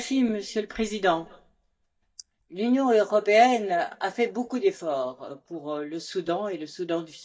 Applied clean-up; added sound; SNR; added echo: neural mask model DeepFilterNet 3.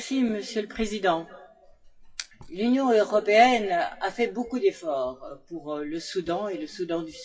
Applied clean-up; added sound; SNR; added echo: classical method WPE with log-MMSE.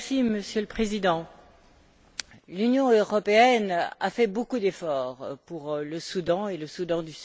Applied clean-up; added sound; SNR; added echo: none; none; none; none.